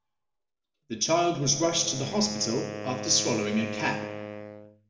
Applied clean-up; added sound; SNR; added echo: none; Wind instrument, woodwind instrument; 10 dB; reverberation time 0.8 s.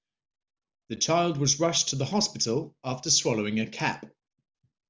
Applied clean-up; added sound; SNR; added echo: none; none; none; none.